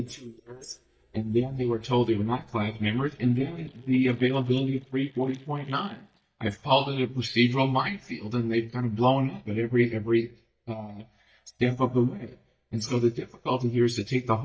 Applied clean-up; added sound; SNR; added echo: neural mask model DeepFilterNet 3.